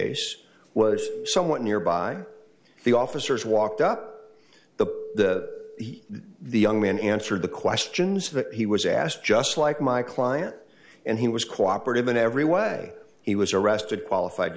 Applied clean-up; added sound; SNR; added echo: none; none; none; none.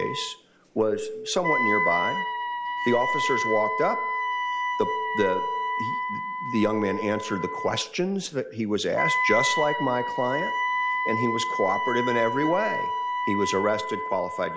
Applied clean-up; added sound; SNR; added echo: none; Wind instrument, woodwind instrument; 1 dB; none.